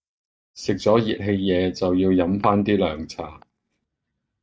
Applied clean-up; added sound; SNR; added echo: neural mask model DeepFilterNet 3.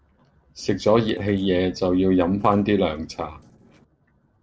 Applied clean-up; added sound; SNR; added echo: neural separator model SepFormer DNS4.